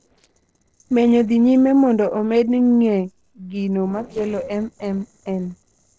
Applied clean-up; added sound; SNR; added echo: neural separator model SepFormer DNS4.